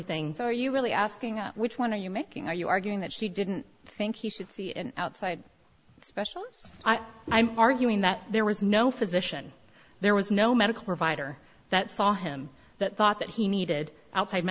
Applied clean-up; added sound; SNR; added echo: none; none; none; none.